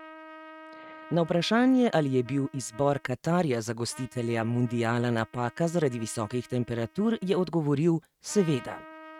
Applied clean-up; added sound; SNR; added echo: neural mask model RNNoise.